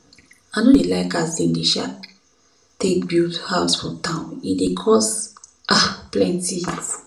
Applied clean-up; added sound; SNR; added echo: none; none; none; reverberation time 0.4 s.